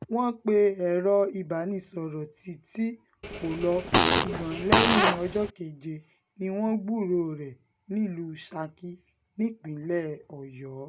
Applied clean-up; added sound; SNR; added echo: none; Fart; -4 dB; none.